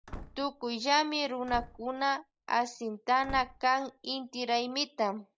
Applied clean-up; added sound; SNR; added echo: none; Slam / Wood; 17 dB; none.